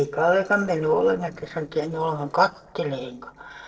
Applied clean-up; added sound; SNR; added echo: neural separator model SepFormer DNS4.